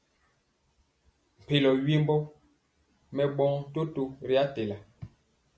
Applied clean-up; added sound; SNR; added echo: none; none; none; none.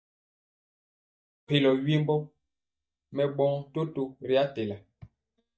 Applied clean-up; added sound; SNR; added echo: neural mask model DeepFilterNet 3.